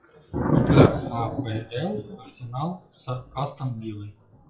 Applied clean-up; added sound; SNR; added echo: classical method WPE with log-MMSE.